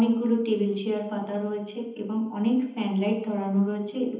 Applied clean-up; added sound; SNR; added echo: none; none; none; reverberation time 1.3 s.